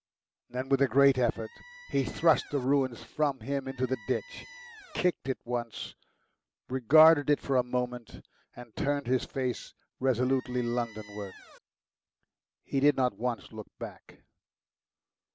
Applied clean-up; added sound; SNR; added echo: none; Squeak; 20 dB; none.